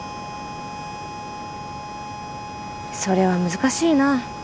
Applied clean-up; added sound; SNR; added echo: none; Harmonica; 10 dB; none.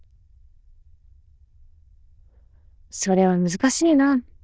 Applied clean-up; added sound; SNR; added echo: neural diffusion model UNIVERSE++.